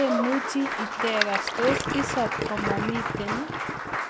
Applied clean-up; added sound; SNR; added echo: none; Applause + Gurgling; 0 dB; none.